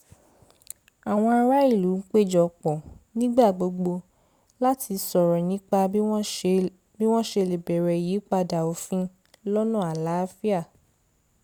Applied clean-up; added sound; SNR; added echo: none; none; none; none.